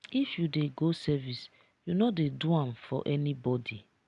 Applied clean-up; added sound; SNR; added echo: none; none; none; none.